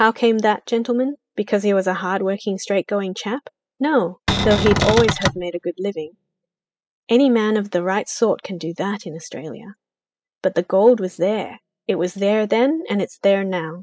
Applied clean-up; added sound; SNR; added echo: classical method spectral subtraction.